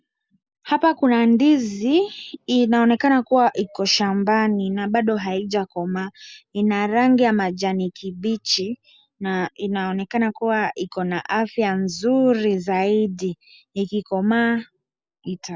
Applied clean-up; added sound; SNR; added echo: none; none; none; none.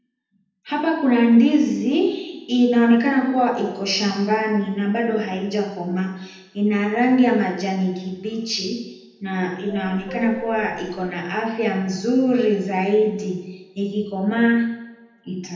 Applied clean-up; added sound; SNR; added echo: none; Subway, metro, underground / Doorbell; 15 dB; reverberation time 0.9 s.